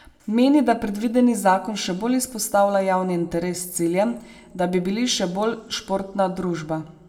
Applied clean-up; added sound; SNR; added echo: none; none; none; reverberation time 0.7 s.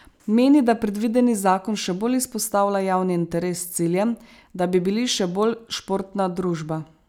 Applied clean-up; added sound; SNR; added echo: none; none; none; none.